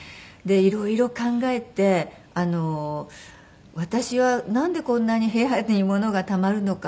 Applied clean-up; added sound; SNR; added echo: none; none; none; none.